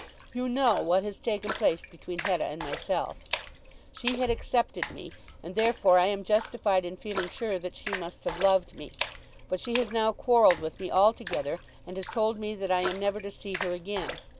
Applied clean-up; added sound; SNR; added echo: none; Splash, splatter; 9 dB; none.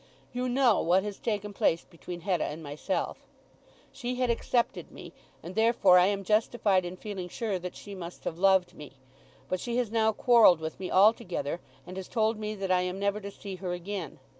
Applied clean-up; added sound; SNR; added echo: none; none; none; none.